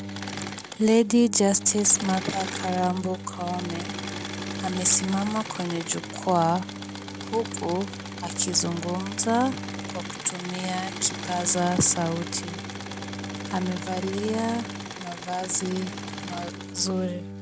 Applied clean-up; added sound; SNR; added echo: none; Engine / Mechanisms + Bowed string instrument; 8 dB; none.